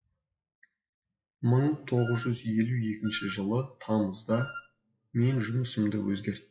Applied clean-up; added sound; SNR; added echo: classical method WPE with log-MMSE.